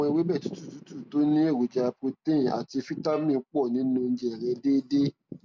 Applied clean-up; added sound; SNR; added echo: none; none; none; none.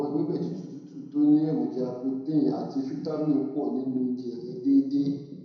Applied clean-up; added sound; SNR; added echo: none; none; none; reverberation time 0.9 s.